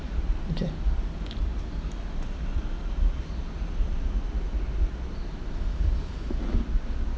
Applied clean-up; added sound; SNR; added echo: none; none; none; none.